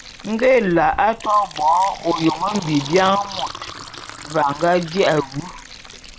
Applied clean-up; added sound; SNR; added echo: none; Fill (with liquid); 14 dB; none.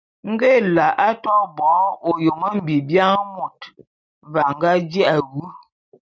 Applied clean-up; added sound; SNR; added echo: none; none; none; none.